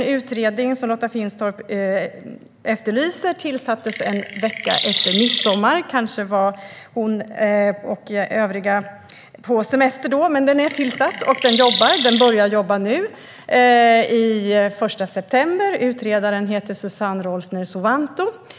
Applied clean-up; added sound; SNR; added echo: none; Chirp, tweet; 4 dB; none.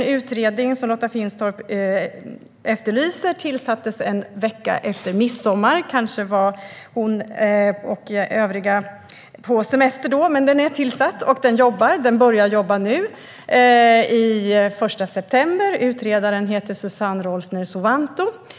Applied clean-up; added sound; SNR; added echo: none; none; none; none.